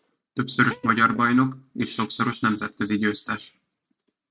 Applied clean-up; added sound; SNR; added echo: neural mask model RNNoise.